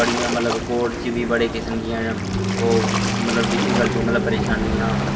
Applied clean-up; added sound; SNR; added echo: none; Waves, surf; 0 dB; reverberation time 2.0 s.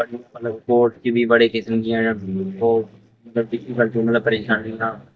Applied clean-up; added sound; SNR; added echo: neural mask model DeepFilterNet 3.